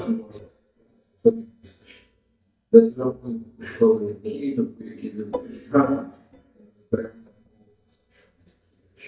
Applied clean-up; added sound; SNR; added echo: neural mask model DeepFilterNet 3.